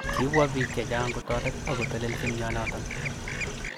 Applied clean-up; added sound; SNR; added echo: none; Chirp, tweet + Sink (filling or washing); 1 dB; none.